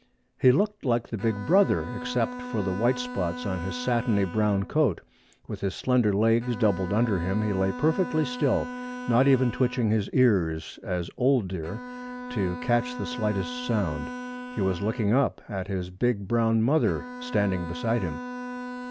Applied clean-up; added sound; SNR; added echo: none; Bowed string instrument; 11 dB; none.